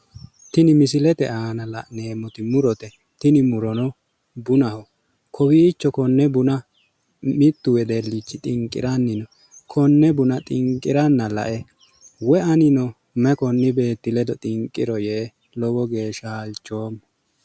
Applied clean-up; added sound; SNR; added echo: none; none; none; none.